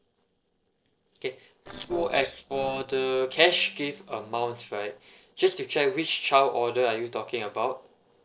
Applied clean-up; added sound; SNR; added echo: neural separator model SepFormer DNS4.